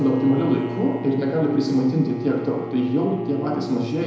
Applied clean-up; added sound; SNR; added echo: none; Bowed string instrument; 10 dB; reverberation time 1.0 s.